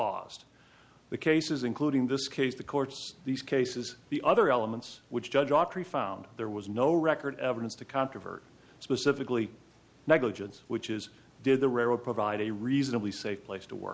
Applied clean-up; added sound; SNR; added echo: none; none; none; none.